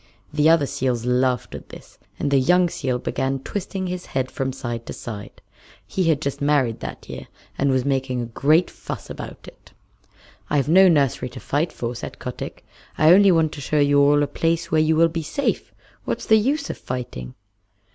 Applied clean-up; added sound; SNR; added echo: none; none; none; none.